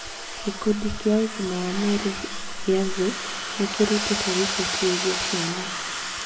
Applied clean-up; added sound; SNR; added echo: none; Domestic sounds, home sounds; 3 dB; reverberation time 0.9 s.